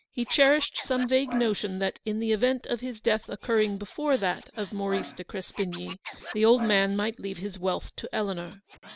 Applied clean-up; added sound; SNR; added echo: none; Scratching (performance technique); 16 dB; none.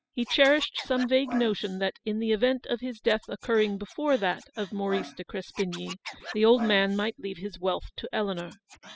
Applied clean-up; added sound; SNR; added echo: classical method spectral subtraction.